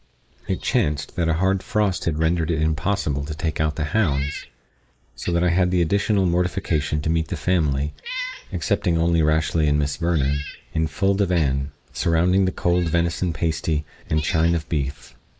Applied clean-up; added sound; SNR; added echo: neural mask model Resemble Enhance denoiser.